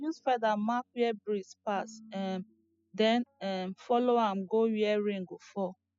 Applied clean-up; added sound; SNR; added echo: classical method spectral subtraction.